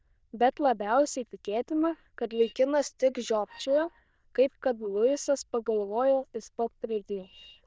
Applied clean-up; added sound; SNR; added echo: neural diffusion model UNIVERSE++.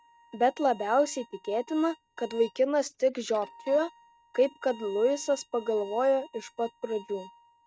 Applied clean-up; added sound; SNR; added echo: neural mask model RNNoise.